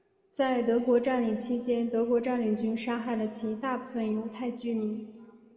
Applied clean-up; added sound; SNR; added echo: none; none; none; reverberation time 2.0 s.